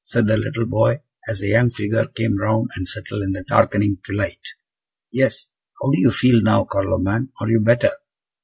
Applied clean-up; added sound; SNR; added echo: none; none; none; none.